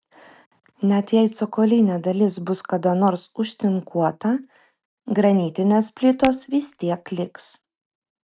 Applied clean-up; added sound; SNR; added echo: neural mask model RNNoise.